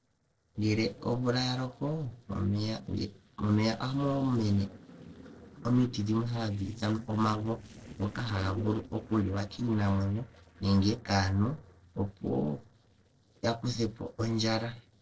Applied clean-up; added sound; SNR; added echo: neural separator model SepFormer DNS4.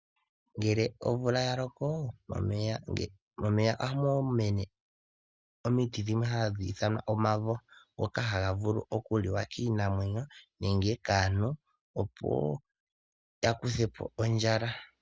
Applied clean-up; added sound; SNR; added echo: none; none; none; none.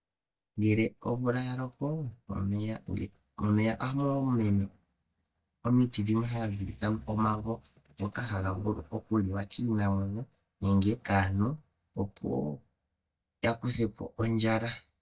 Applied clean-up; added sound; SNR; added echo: neural mask model DeepFilterNet 3.